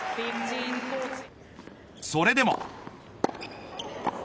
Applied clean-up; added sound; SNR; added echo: none; none; none; none.